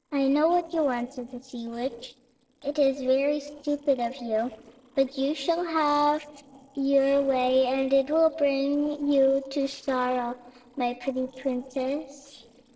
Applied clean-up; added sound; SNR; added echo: neural separator model SepFormer DNS4.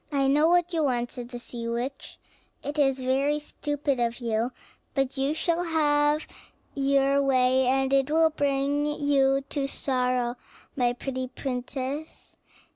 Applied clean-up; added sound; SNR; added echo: none; none; none; none.